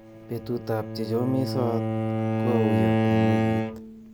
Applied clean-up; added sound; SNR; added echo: none; Bowed string instrument; -4 dB; none.